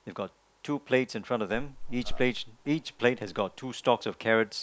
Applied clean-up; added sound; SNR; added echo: none; none; none; none.